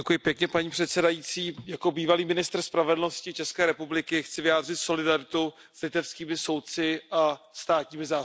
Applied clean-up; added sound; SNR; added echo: none; none; none; none.